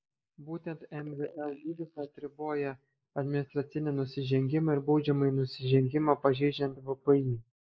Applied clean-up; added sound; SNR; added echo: neural mask model Resemble Enhance denoiser.